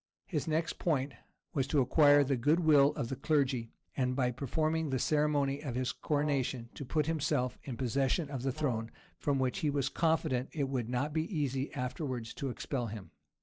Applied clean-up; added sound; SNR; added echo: neural separator model SepFormer DNS4.